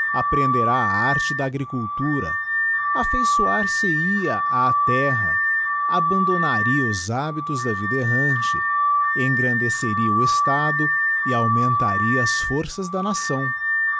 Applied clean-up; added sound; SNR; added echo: none; Alarm / Car; -4 dB; none.